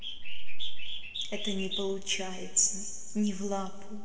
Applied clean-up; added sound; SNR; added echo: none; Bird; 16 dB; reverberation time 2.2 s.